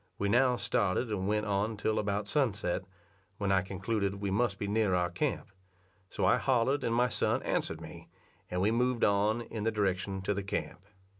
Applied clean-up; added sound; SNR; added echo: none; none; none; none.